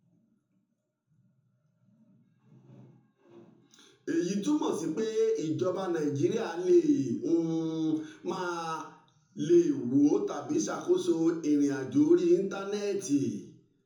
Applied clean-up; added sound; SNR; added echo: none; none; none; reverberation time 0.6 s.